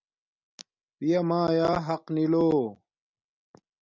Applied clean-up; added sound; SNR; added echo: none; none; none; none.